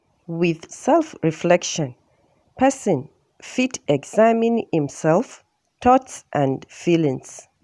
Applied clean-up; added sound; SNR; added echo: none; none; none; none.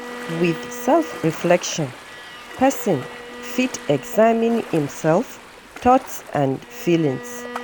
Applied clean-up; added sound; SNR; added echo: none; Bowed string instrument + Ocean; 14 dB; none.